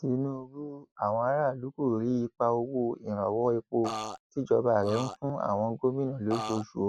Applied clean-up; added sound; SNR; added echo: neural mask model Resemble Enhance denoiser.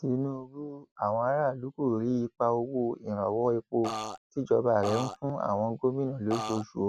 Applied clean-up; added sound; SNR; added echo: none; Burping, eructation; 5 dB; none.